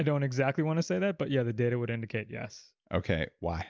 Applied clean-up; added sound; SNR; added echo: none; none; none; none.